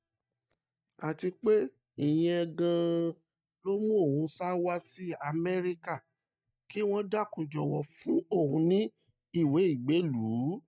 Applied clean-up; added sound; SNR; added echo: neural mask model DeepFilterNet 3.